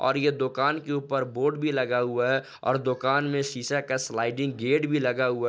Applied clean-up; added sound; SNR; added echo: none; none; none; none.